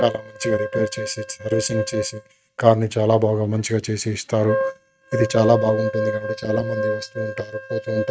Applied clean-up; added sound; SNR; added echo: neural mask model RNNoise.